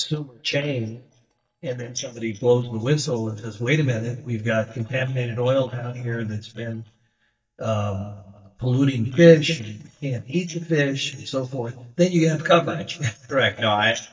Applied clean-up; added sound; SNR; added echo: neural mask model DeepFilterNet 3.